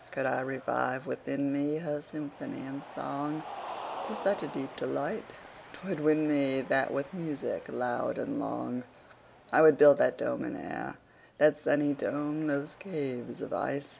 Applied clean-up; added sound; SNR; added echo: none; Cheering; 17 dB; none.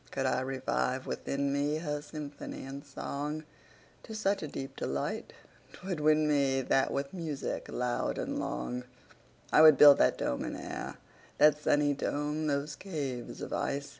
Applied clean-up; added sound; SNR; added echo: none; none; none; none.